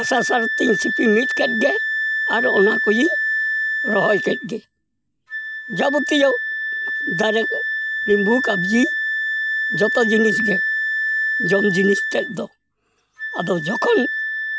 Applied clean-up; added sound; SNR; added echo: none; Wind instrument, woodwind instrument; 1 dB; none.